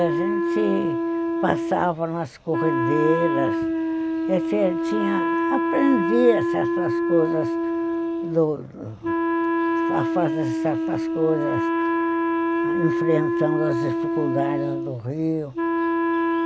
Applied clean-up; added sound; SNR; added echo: none; Wind instrument, woodwind instrument; -3 dB; none.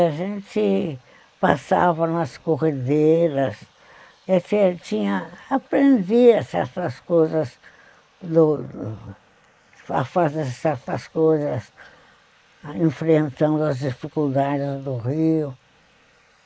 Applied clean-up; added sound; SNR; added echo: neural mask model Resemble Enhance denoiser.